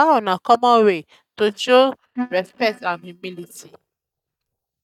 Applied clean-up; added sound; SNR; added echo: neural mask model DeepFilterNet 3.